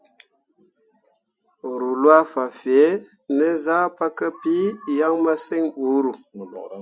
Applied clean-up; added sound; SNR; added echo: none; none; none; none.